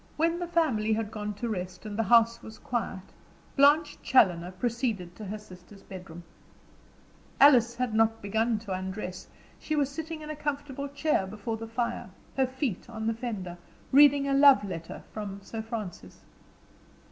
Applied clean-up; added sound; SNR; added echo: none; none; none; none.